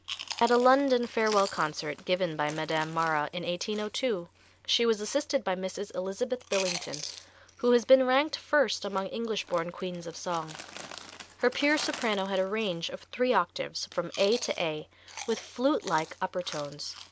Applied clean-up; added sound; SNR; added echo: none; Chewing, mastication; 15 dB; none.